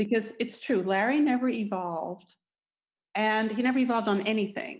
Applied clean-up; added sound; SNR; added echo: none; none; none; none.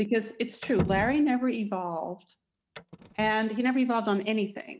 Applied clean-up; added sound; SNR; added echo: neural mask model RNNoise.